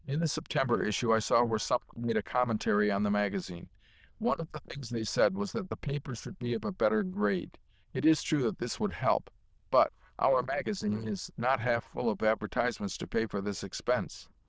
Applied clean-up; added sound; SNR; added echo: neural diffusion model UNIVERSE++.